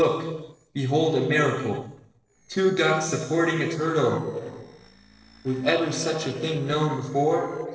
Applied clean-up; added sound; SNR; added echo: neural separator model SepFormer DNS4.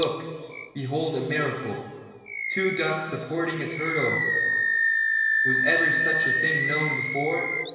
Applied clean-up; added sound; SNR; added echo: none; Animal; -2 dB; reverberation time 1.6 s.